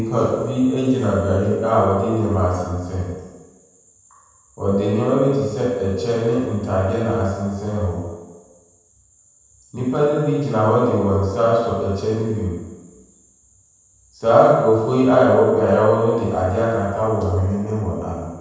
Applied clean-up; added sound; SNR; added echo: none; none; none; reverberation time 1.2 s.